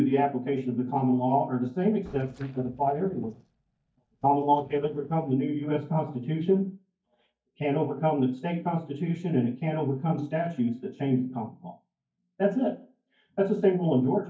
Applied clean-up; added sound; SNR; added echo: neural mask model DeepFilterNet 3.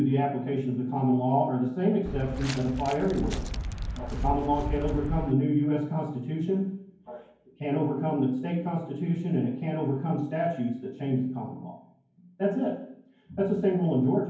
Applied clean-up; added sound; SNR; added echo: none; Walk, footsteps; 4 dB; reverberation time 0.9 s.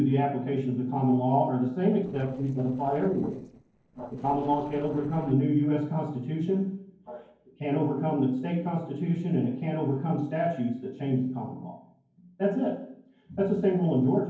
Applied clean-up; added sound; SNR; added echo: neural separator model SepFormer DNS4.